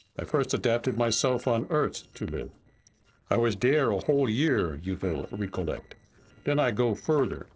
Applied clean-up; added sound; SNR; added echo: neural separator model SepFormer DNS4.